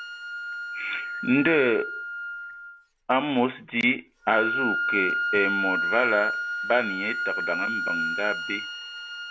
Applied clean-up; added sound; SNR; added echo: none; Wind instrument, woodwind instrument; 2 dB; none.